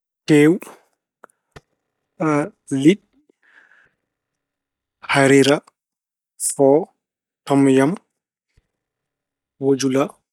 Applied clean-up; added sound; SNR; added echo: neural mask model DeepFilterNet 3.